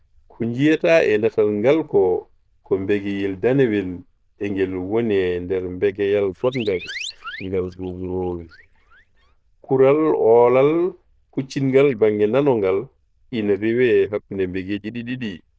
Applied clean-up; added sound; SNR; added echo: neural diffusion model UNIVERSE++.